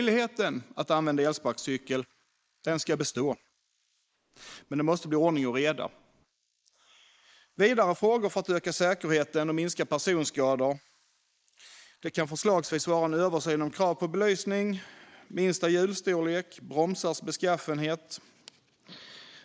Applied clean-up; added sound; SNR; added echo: neural mask model Resemble Enhance denoiser.